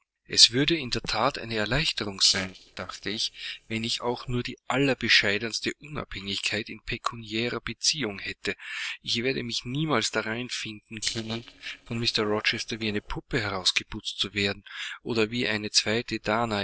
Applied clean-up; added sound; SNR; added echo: neural separator model SepFormer DNS4.